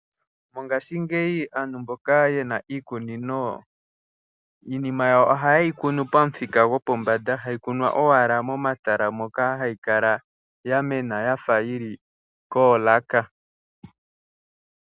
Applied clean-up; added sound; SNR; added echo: none; none; none; none.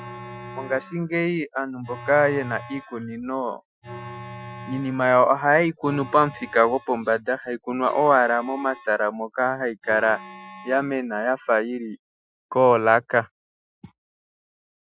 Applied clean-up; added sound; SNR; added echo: classical method Wiener filter.